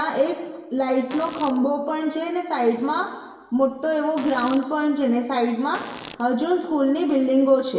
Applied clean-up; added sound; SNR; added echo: none; Fart; 17 dB; reverberation time 1.2 s.